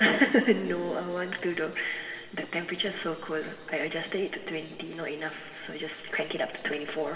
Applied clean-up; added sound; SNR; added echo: none; none; none; reverberation time 2.3 s.